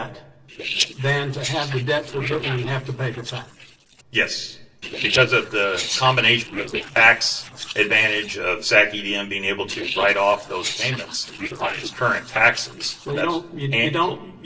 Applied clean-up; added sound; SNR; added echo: neural separator model SepFormer DNS4.